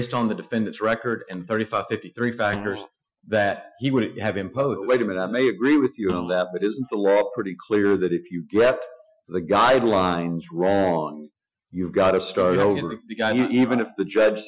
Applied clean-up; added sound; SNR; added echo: classical method Wiener filter.